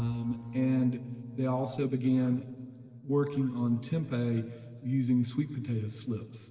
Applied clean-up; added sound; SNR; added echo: neural separator model SepFormer DNS4.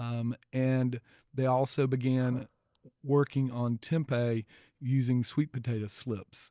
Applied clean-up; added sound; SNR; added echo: none; none; none; none.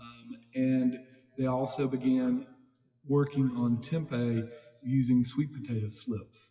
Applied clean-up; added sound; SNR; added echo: classical method WPE with log-MMSE.